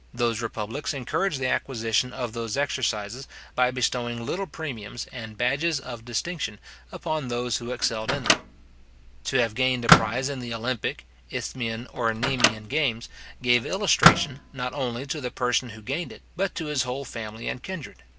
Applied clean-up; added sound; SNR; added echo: none; Microwave oven; -2 dB; none.